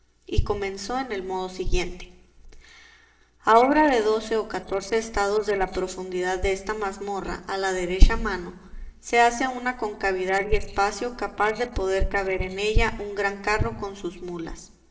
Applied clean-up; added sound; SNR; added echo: neural separator model SepFormer DNS4.